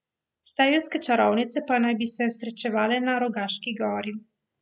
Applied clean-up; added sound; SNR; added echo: none; none; none; none.